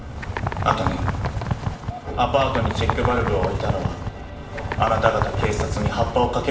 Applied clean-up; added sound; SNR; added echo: none; Bird; 2 dB; reverberation time 0.8 s.